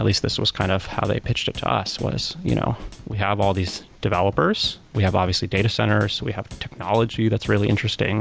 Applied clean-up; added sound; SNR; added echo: none; Drum kit; 19 dB; none.